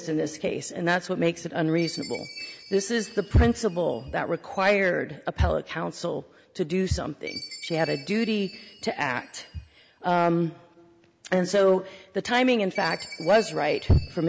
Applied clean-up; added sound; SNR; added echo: none; Chime; 19 dB; none.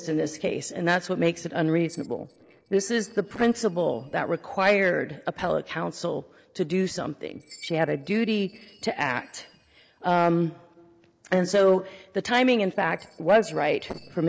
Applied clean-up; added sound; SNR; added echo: neural separator model SepFormer DNS4.